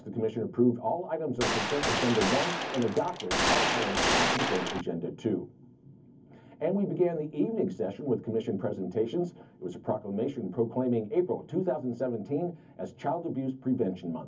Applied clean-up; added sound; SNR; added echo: none; Gunshot, gunfire; -2 dB; reverberation time 0.3 s.